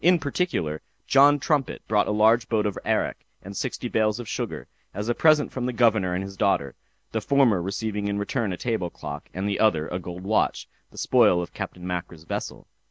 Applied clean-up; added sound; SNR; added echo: none; none; none; none.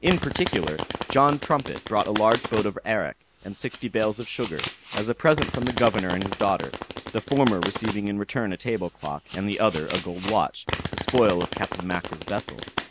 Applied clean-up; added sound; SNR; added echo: none; Domestic sounds, home sounds; 6 dB; none.